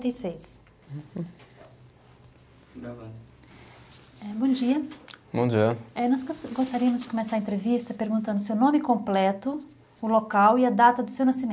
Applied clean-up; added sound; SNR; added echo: none; none; none; none.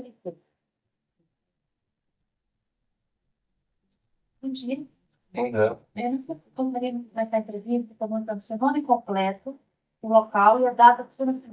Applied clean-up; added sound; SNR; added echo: neural mask model DeepFilterNet 3.